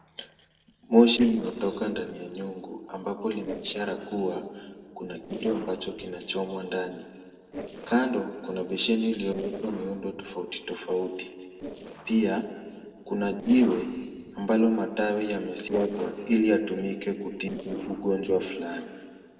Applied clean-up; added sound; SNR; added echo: neural separator model SepFormer DNS4.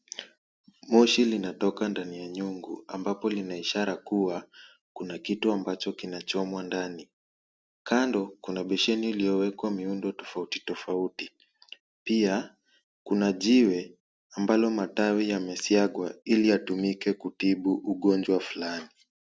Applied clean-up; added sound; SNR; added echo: none; none; none; none.